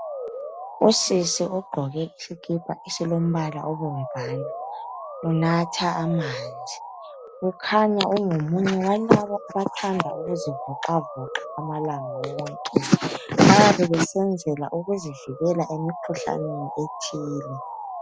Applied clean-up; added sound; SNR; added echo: none; Motor vehicle (road) / Siren; 12 dB; none.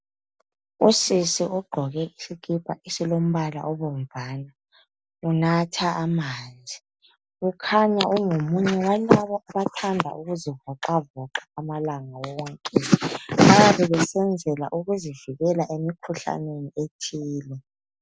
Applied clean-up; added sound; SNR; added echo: none; none; none; none.